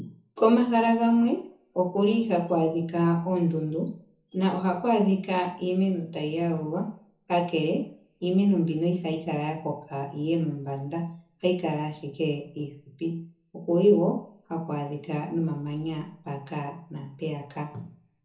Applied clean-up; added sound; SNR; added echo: none; none; none; reverberation time 0.6 s.